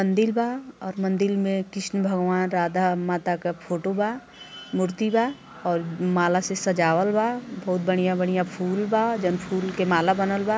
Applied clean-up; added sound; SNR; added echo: none; none; none; none.